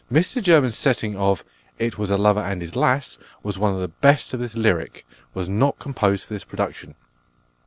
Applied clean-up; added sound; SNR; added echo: none; none; none; none.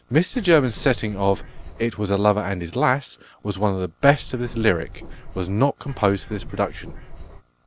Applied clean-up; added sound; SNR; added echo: none; Bird; 13 dB; none.